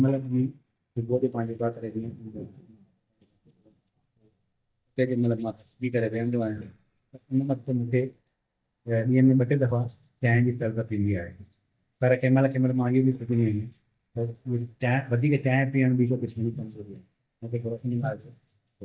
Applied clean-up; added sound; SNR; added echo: neural mask model DeepFilterNet 3.